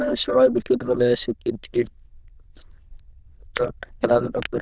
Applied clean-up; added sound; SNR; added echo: neural diffusion model UNIVERSE++.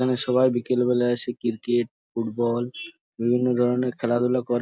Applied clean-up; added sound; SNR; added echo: none; none; none; none.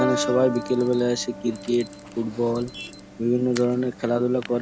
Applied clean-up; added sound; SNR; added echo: none; Alarm + Piano; 10 dB; none.